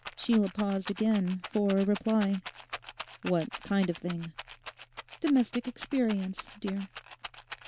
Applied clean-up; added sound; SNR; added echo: none; Rattle; 14 dB; none.